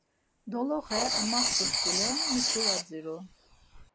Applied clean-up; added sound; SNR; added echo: none; Writing; -4 dB; none.